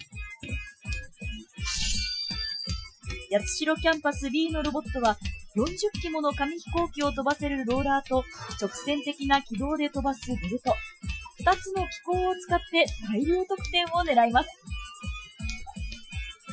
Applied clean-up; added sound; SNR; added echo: classical method Wiener filter.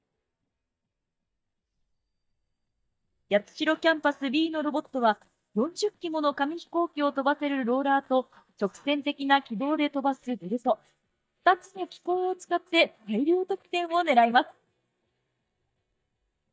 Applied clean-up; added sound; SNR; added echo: neural mask model DeepFilterNet 3.